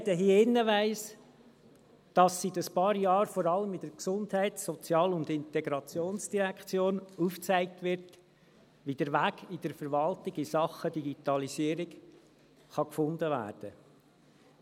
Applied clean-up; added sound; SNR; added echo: none; none; none; none.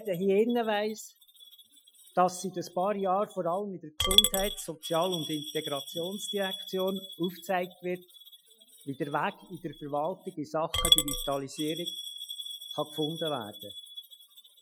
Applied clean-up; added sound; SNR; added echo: classical method Wiener filter.